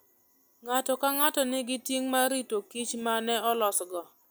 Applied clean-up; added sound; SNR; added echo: none; none; none; none.